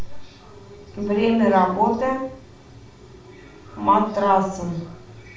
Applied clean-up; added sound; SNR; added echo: none; none; none; reverberation time 0.5 s.